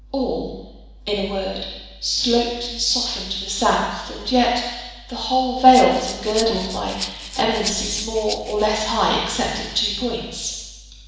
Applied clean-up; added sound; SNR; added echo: none; Rattle (instrument); 11 dB; reverberation time 1.1 s.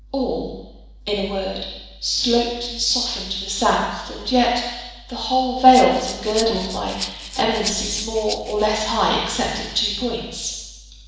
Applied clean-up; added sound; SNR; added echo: neural separator model SepFormer DNS4.